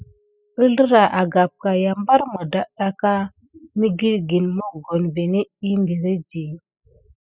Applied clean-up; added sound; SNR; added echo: classical method spectral subtraction.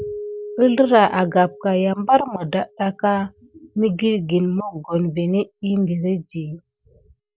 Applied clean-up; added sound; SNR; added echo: none; Keyboard (musical); 18 dB; none.